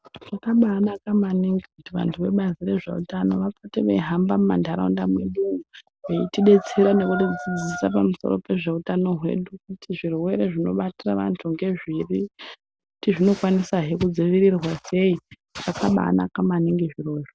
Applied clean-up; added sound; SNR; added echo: none; none; none; none.